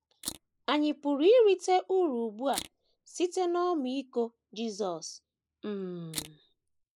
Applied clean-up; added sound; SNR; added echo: neural mask model Resemble Enhance denoiser.